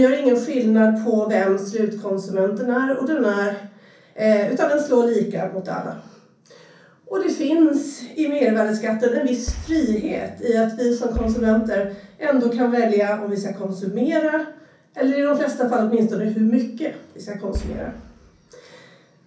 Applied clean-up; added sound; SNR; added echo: none; Boom; 12 dB; reverberation time 0.6 s.